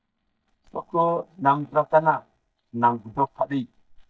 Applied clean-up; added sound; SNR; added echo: neural mask model DeepFilterNet 3.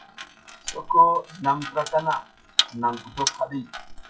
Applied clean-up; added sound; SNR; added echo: classical method WPE with log-MMSE.